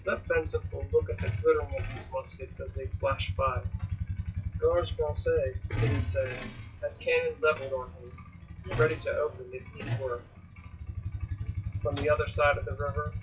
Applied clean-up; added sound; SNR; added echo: classical method WPE with log-MMSE.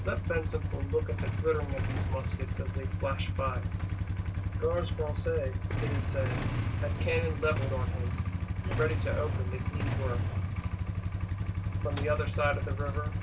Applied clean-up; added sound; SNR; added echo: none; Idling / Engine starting / Motorcycle / Accelerating, revving, vroom; -4 dB; reverberation time 0.1 s.